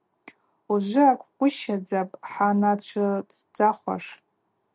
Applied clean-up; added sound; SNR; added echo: none; none; none; none.